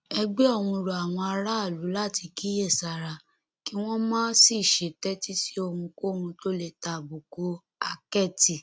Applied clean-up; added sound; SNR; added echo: none; none; none; none.